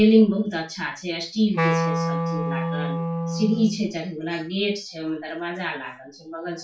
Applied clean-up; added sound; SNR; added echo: none; Wind instrument, woodwind instrument; 2 dB; reverberation time 0.3 s.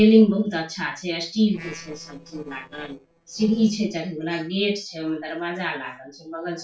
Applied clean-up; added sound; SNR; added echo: neural separator model SepFormer DNS4.